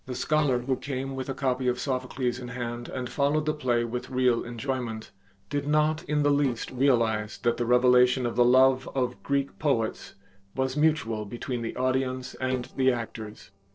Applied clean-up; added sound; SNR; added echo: neural separator model SepFormer DNS4.